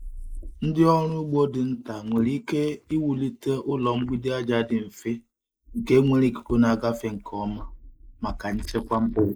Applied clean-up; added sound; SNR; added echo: neural mask model Resemble Enhance denoiser.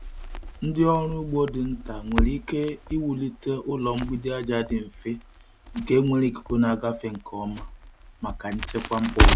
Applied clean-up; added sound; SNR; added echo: none; Crackle; 2 dB; none.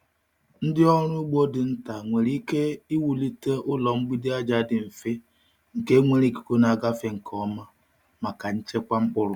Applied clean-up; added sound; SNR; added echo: none; none; none; none.